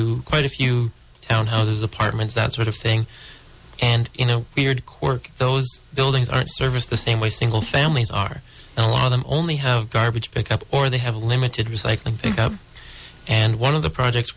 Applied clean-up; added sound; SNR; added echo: none; Drum / Drum kit; 17 dB; none.